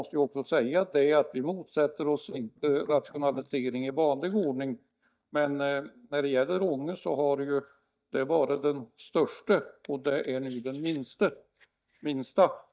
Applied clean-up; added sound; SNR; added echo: neural mask model DeepFilterNet 3.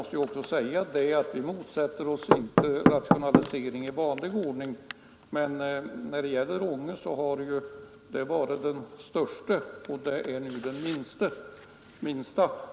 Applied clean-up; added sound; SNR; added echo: none; Knock / Wood; -3 dB; none.